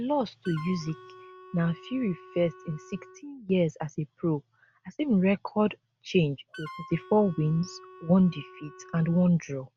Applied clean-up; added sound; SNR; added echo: none; Wind instrument, woodwind instrument; 20 dB; none.